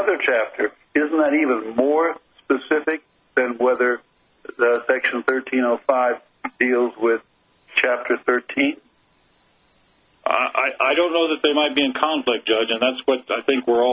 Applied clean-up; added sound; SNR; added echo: none; none; none; none.